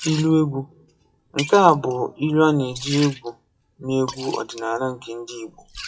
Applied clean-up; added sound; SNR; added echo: classical method WPE with log-MMSE.